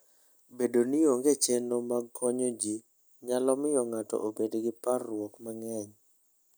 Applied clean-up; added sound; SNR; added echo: none; none; none; none.